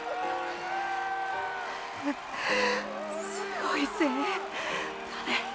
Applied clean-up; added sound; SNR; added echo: none; none; none; none.